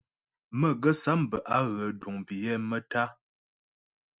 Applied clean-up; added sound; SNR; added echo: none; none; none; none.